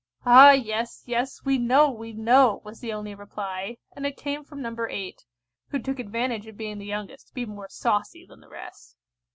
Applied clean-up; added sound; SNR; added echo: none; none; none; none.